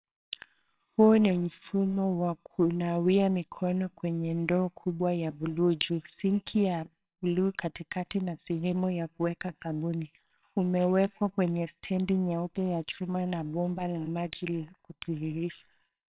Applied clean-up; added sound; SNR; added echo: neural separator model SepFormer WHAMR!.